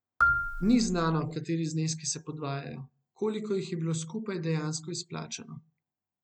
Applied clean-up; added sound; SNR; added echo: none; Marimba, xylophone; 1 dB; none.